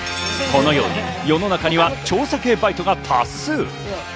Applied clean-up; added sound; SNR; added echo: none; none; none; none.